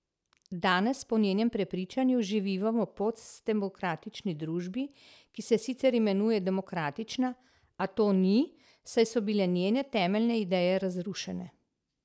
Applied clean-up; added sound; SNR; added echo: none; none; none; none.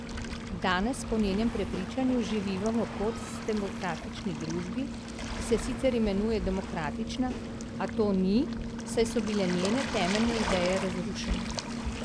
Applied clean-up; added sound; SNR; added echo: none; Waves, surf; 4 dB; none.